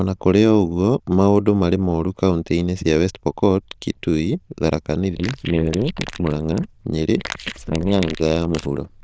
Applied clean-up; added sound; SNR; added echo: neural diffusion model UNIVERSE++.